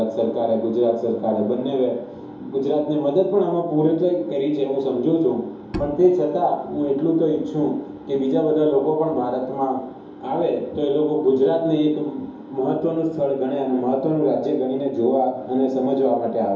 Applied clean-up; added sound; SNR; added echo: none; Bowed string instrument; 13 dB; reverberation time 2.8 s.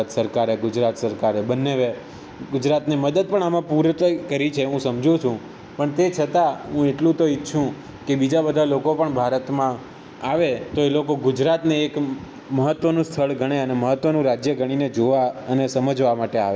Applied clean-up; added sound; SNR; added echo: none; none; none; none.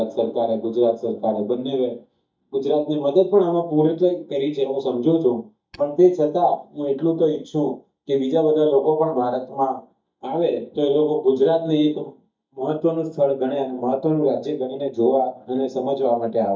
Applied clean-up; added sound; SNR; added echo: neural mask model DeepFilterNet 3.